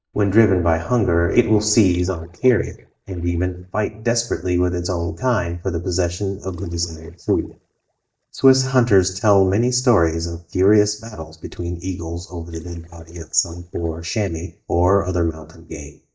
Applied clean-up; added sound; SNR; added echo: neural mask model DeepFilterNet 3.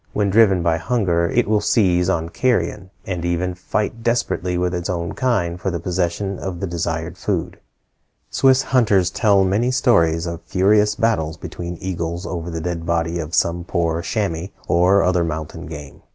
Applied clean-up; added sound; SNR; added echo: none; none; none; none.